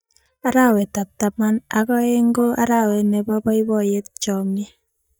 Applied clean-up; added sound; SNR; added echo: neural mask model DeepFilterNet 3.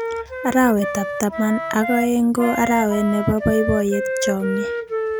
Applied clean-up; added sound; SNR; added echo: none; Wind instrument, woodwind instrument; 6 dB; none.